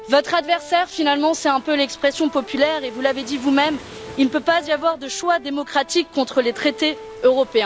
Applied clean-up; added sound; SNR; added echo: none; Waves, surf + Accordion; 18 dB; none.